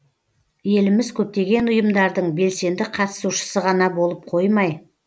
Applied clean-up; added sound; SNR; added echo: none; none; none; none.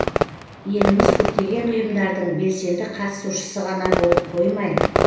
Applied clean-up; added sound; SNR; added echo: none; Fireworks; 1 dB; reverberation time 0.9 s.